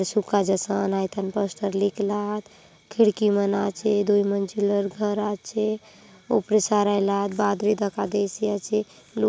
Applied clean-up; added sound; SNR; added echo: none; none; none; none.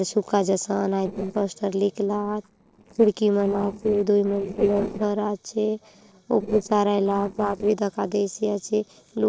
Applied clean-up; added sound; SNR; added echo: neural separator model SepFormer DNS4.